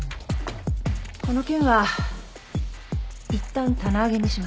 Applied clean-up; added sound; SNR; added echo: none; none; none; none.